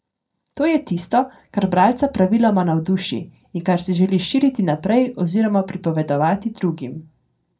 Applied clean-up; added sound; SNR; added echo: none; none; none; reverberation time 0.2 s.